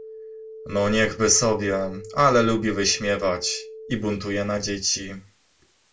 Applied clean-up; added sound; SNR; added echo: none; Telephone; 17 dB; reverberation time 0.2 s.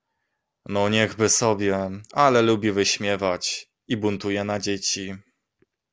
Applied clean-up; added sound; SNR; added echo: none; none; none; none.